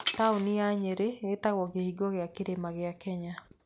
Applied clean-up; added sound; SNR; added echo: none; Shatter; 10 dB; none.